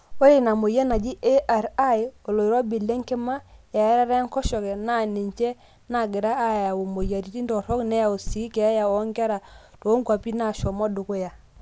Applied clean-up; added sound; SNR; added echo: none; Bass drum; 13 dB; none.